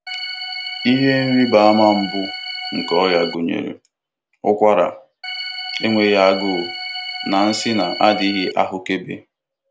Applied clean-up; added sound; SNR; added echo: none; Organ; 9 dB; none.